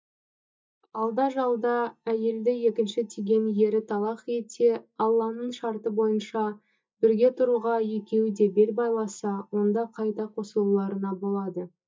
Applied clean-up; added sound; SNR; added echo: neural mask model DeepFilterNet 3.